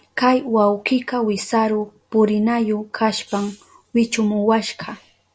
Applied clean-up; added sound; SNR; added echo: none; none; none; none.